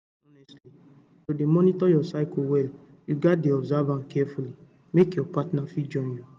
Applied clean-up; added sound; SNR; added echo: none; none; none; none.